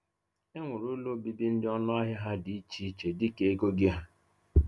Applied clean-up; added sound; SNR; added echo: none; none; none; none.